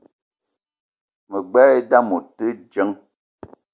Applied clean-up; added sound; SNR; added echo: none; none; none; none.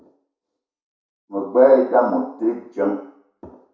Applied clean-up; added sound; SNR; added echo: none; none; none; reverberation time 0.6 s.